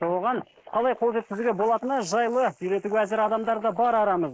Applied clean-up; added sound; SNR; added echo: neural mask model Resemble Enhance denoiser.